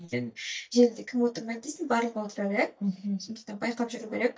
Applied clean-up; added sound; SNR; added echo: neural mask model DeepFilterNet 3.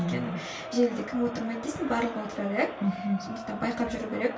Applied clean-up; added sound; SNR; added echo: none; Crowd; 10 dB; reverberation time 0.3 s.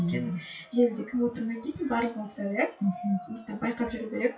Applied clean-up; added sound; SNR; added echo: classical method WPE with log-MMSE.